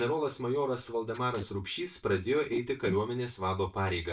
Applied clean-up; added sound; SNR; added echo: neural mask model DeepFilterNet 3.